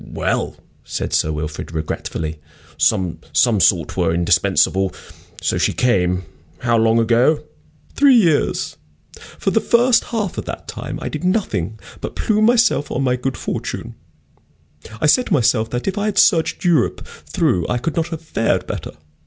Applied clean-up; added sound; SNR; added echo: none; none; none; none.